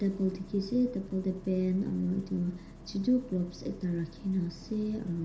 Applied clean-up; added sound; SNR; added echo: none; Engine starting; 19 dB; reverberation time 0.5 s.